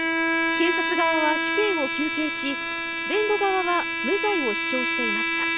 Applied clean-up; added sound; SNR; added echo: none; Bowed string instrument; -1 dB; none.